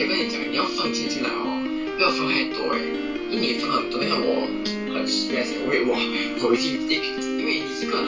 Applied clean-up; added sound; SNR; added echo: none; Piano; 1 dB; reverberation time 0.1 s.